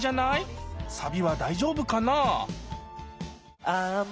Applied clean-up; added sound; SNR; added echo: none; none; none; none.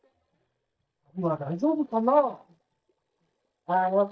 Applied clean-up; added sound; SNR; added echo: neural mask model DeepFilterNet 3.